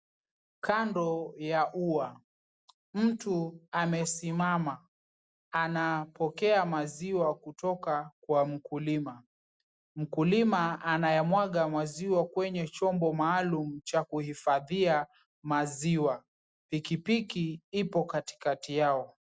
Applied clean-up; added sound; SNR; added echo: none; none; none; none.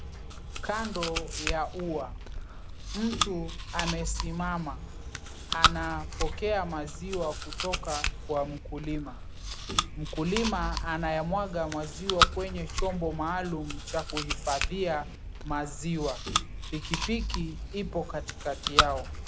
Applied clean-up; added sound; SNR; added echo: none; Chewing, mastication; -1 dB; none.